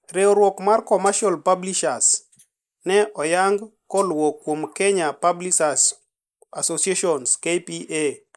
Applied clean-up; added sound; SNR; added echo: neural mask model Resemble Enhance denoiser.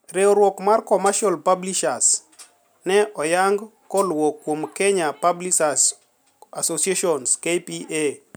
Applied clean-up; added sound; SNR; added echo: none; none; none; none.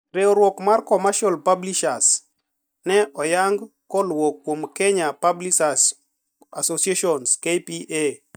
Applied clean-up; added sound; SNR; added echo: neural mask model DeepFilterNet 3.